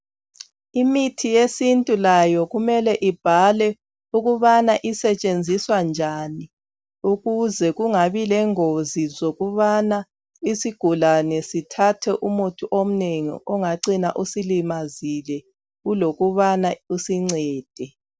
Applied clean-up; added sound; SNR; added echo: none; none; none; none.